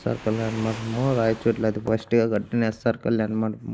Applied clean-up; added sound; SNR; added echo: none; Waves, surf; 18 dB; none.